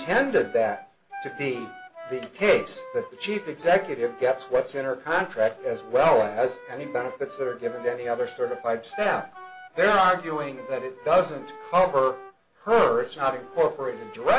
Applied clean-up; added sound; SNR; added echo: none; Wind instrument, woodwind instrument; 18 dB; reverberation time 0.2 s.